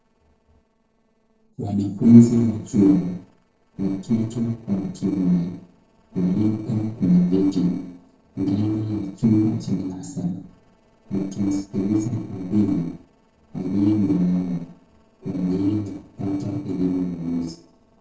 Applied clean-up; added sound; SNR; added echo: neural separator model SepFormer DNS4.